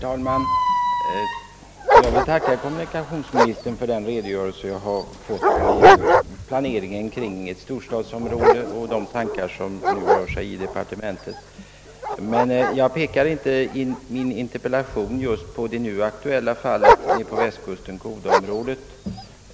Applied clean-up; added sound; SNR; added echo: none; Dog + Squeak; -3 dB; none.